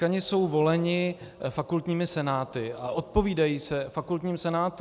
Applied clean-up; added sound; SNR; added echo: none; none; none; none.